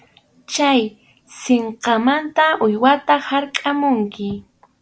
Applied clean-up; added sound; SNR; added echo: none; none; none; none.